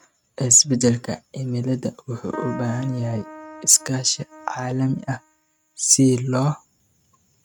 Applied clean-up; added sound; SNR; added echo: neural mask model RNNoise.